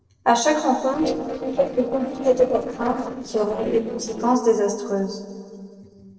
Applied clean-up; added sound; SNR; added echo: neural separator model SepFormer DNS4.